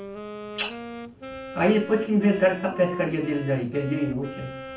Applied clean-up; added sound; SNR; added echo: none; Wind instrument, woodwind instrument; 12 dB; reverberation time 0.3 s.